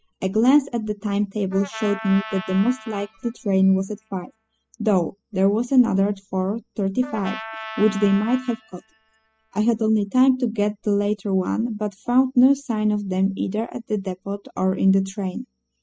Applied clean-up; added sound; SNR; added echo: classical method spectral subtraction.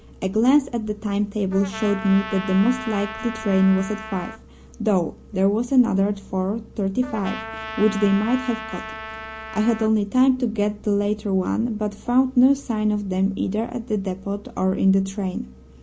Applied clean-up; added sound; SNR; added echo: none; Trumpet; 12 dB; none.